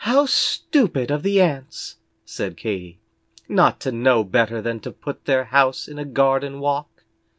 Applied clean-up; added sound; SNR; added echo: none; none; none; none.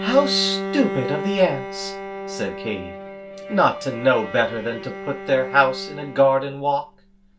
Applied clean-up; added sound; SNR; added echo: none; Bowed string instrument; 9 dB; reverberation time 0.2 s.